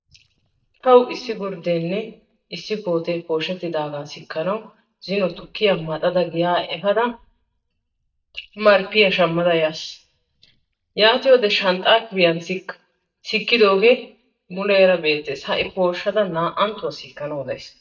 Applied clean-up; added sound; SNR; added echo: neural mask model DeepFilterNet 3.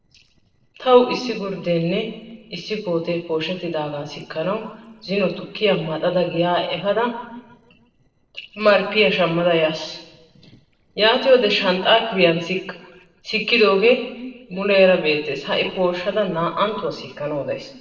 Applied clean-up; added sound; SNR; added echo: neural separator model SepFormer DNS4.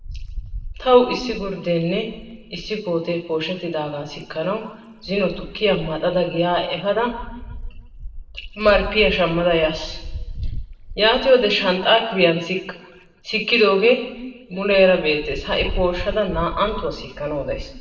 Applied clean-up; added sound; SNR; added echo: none; Wind; 13 dB; reverberation time 0.9 s.